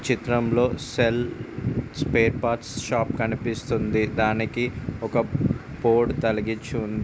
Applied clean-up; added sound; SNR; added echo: none; none; none; none.